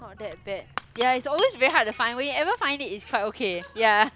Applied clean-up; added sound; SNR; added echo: none; Shatter / Crushing; 17 dB; none.